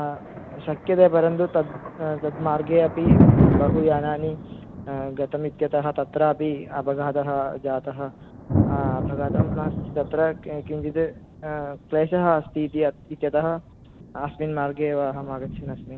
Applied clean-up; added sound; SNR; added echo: none; Thunder; 2 dB; none.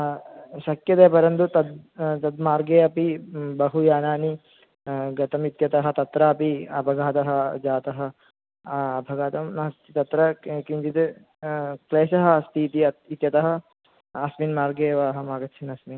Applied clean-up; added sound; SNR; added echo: none; none; none; none.